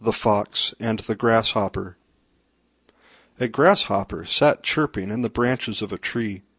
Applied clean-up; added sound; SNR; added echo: none; none; none; none.